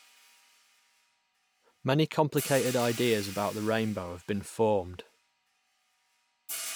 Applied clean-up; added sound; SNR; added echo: none; Hi-hat; 13 dB; none.